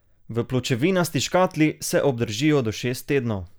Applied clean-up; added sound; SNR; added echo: none; none; none; none.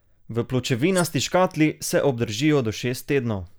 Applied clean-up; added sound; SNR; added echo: none; Cutlery, silverware; 20 dB; none.